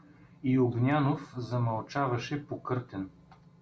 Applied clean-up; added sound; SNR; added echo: none; none; none; none.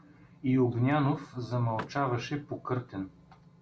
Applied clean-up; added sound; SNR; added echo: none; Vehicle; 17 dB; none.